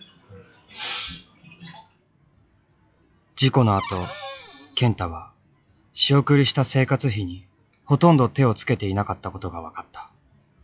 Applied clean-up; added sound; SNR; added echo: classical method log-MMSE.